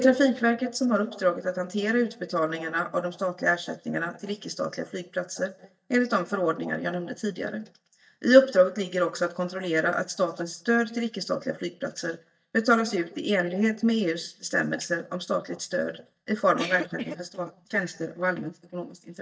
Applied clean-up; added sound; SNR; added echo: neural mask model DeepFilterNet 3.